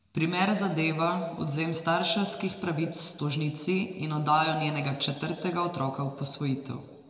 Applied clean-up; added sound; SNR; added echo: none; none; none; reverberation time 1.6 s.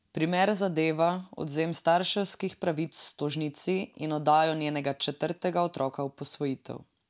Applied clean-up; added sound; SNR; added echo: none; none; none; none.